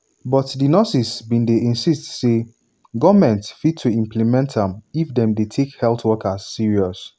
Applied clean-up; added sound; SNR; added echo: none; none; none; none.